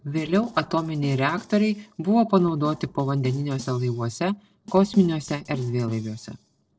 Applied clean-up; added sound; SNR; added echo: neural separator model SepFormer DNS4.